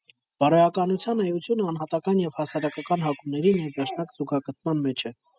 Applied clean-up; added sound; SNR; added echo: classical method spectral subtraction.